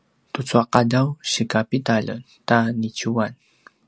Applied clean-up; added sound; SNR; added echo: none; none; none; none.